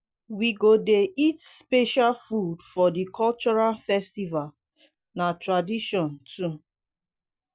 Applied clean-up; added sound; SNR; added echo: none; none; none; none.